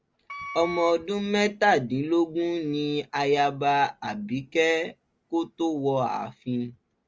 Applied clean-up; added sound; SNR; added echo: none; Wind instrument, woodwind instrument; 12 dB; none.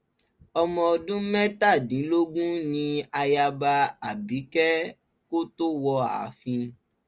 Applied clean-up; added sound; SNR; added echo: none; none; none; none.